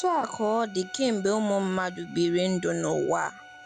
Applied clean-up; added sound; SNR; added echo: none; Bowed string instrument; 20 dB; none.